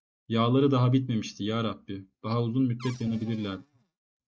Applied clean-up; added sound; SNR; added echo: neural mask model RNNoise.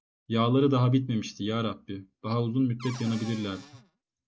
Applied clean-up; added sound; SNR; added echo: none; Cupboard open or close / Door; 18 dB; none.